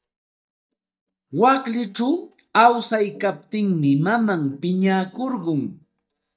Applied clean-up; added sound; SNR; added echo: neural mask model DeepFilterNet 3.